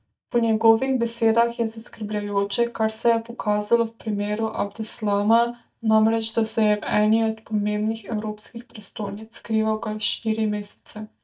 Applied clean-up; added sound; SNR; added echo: neural mask model DeepFilterNet 3.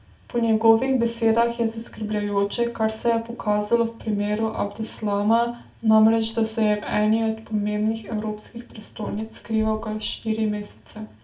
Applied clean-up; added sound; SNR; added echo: none; Rattle; 18 dB; reverberation time 0.2 s.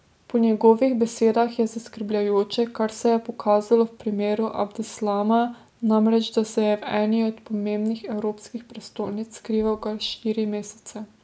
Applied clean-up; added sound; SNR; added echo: none; none; none; none.